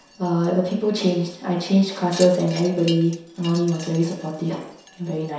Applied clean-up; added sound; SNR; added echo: none; Wind chime; 19 dB; reverberation time 0.7 s.